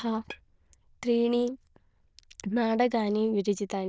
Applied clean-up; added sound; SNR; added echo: neural diffusion model UNIVERSE++.